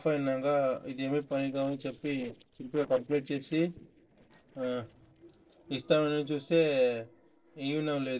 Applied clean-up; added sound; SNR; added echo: neural separator model SepFormer DNS4.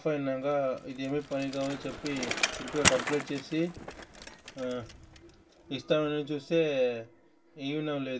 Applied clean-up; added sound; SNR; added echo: none; Bicycle; 6 dB; reverberation time 0.2 s.